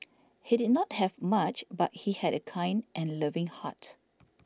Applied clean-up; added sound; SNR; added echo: none; none; none; none.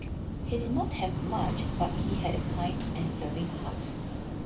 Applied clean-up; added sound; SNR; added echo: none; Waves, surf / Wind; -3 dB; reverberation time 0.2 s.